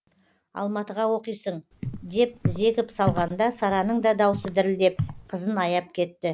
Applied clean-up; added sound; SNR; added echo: none; Walk, footsteps; 8 dB; none.